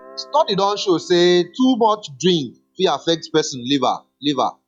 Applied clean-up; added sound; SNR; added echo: classical method log-MMSE.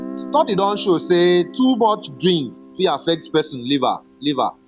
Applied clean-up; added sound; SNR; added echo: none; Guitar; 17 dB; none.